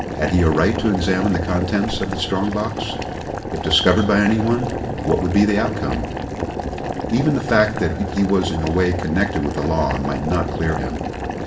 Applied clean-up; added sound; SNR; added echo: none; Boiling; 6 dB; reverberation time 2.6 s.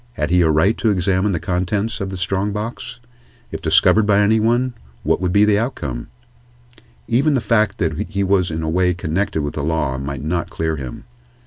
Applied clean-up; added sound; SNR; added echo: none; none; none; none.